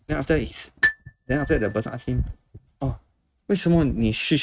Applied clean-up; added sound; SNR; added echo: neural mask model RNNoise.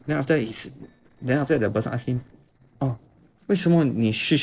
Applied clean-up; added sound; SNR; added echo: neural separator model SepFormer DNS4.